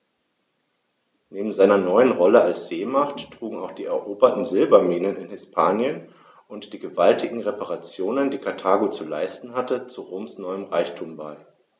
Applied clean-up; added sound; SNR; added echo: none; none; none; none.